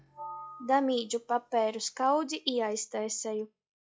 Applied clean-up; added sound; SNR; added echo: classical method log-MMSE.